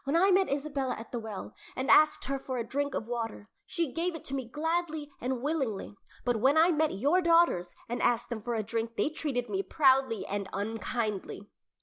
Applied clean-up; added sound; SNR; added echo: none; none; none; none.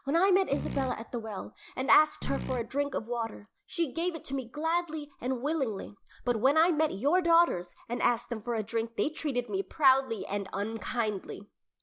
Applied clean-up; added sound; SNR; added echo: none; Fart; 9 dB; none.